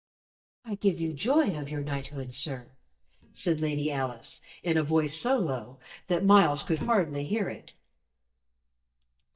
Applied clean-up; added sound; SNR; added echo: neural mask model DeepFilterNet 3.